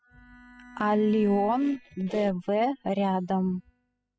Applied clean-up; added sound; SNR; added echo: classical method spectral subtraction.